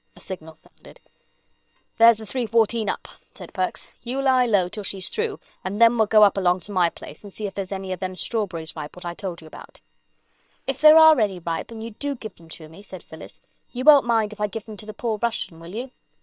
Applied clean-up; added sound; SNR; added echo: neural separator model SepFormer WHAM!.